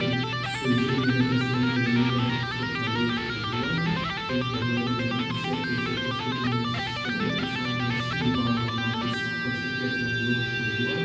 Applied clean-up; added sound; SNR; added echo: none; Electric guitar; 3 dB; reverberation time 1.1 s.